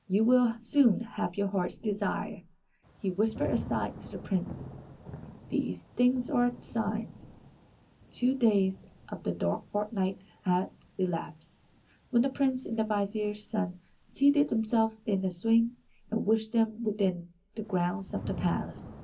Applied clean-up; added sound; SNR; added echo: none; Thunder / Rain; 17 dB; reverberation time 0.4 s.